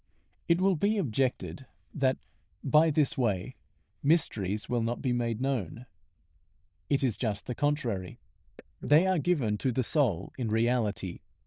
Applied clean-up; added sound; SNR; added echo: neural diffusion model UNIVERSE++.